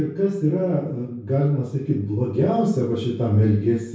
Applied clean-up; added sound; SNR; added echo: none; none; none; reverberation time 0.6 s.